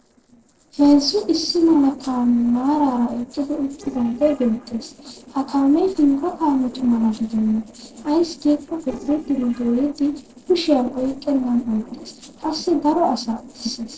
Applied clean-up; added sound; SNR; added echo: neural separator model SepFormer DNS4.